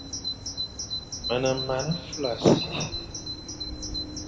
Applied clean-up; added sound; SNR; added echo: none; Bird vocalization, bird call, bird song; 5 dB; reverberation time 1.5 s.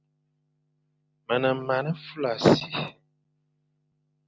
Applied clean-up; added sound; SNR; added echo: none; none; none; none.